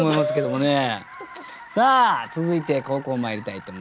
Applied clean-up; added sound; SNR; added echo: none; Car; 19 dB; none.